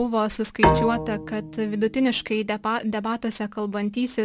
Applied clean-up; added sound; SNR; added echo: none; Bowed string instrument; 2 dB; none.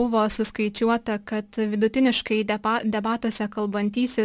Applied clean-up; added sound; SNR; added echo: none; none; none; none.